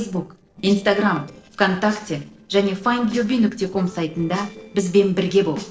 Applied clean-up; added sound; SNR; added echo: neural separator model SepFormer DNS4.